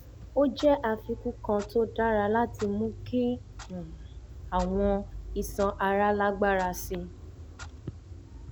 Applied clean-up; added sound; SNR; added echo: none; Clock; 12 dB; none.